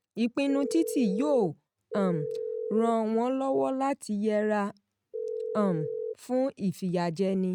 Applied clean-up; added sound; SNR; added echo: neural mask model RNNoise.